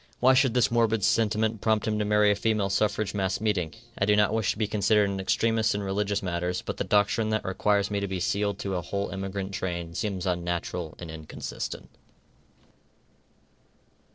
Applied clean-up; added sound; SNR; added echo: neural separator model SepFormer DNS4.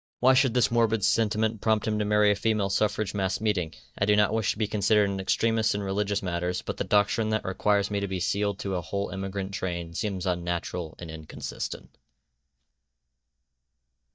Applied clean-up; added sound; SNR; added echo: neural mask model DeepFilterNet 3.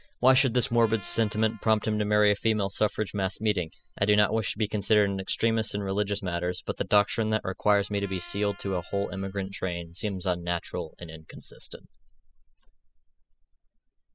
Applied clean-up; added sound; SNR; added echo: classical method spectral subtraction.